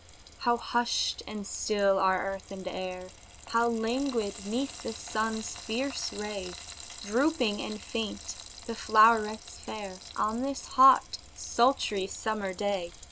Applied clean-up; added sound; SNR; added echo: none; Frying (food); 16 dB; none.